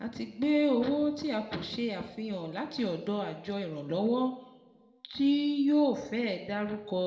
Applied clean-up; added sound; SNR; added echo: none; none; none; reverberation time 0.9 s.